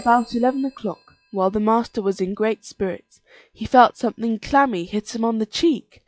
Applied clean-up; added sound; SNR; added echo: classical method log-MMSE.